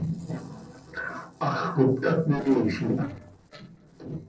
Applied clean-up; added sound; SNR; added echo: neural separator model SepFormer DNS4.